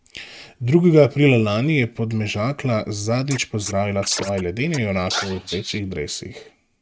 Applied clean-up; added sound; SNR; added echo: neural mask model RNNoise.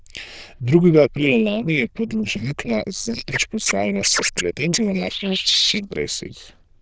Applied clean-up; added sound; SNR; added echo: neural diffusion model UNIVERSE++.